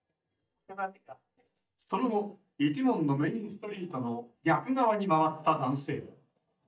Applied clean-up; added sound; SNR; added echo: neural mask model DeepFilterNet 3.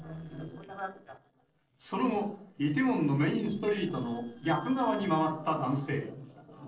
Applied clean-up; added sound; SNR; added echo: neural separator model SepFormer DNS4.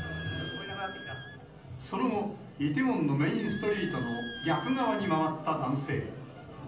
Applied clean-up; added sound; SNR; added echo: none; Squeak; 14 dB; reverberation time 0.6 s.